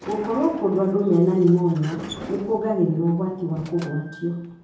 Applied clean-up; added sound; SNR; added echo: none; Sliding door; 18 dB; reverberation time 0.7 s.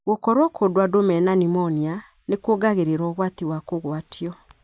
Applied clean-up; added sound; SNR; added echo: none; none; none; none.